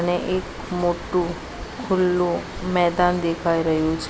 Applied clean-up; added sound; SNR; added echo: none; none; none; none.